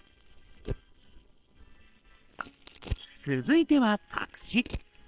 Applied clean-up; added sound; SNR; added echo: neural separator model SepFormer WHAMR!.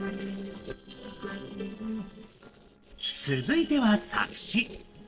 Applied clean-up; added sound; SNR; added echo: neural separator model SepFormer DNS4.